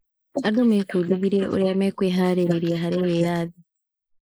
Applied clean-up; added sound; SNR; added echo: neural mask model Resemble Enhance denoiser.